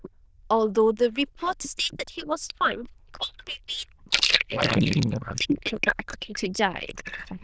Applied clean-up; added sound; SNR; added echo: neural diffusion model UNIVERSE++.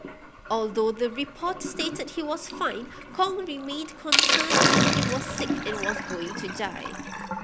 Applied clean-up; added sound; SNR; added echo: none; Sink (filling or washing); -3 dB; none.